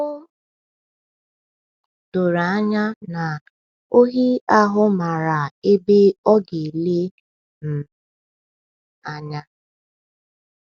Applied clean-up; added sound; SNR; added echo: none; none; none; none.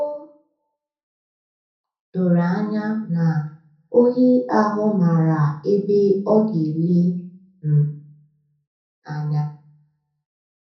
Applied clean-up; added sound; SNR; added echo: none; none; none; reverberation time 0.6 s.